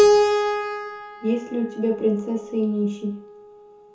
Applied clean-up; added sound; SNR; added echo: none; Keyboard (musical); -3 dB; reverberation time 0.5 s.